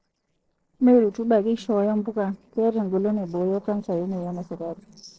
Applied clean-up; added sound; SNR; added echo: neural separator model SepFormer DNS4.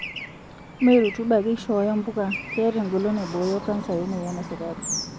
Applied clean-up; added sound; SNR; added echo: none; Traffic noise, roadway noise / Bird; 11 dB; none.